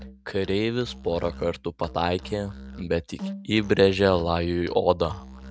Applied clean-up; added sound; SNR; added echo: neural mask model RNNoise.